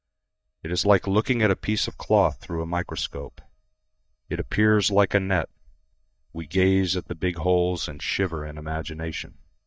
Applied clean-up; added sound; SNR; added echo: neural mask model DeepFilterNet 3.